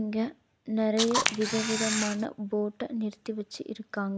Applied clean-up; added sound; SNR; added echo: none; Camera; 0 dB; none.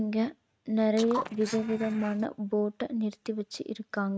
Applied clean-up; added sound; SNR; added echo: neural mask model RNNoise.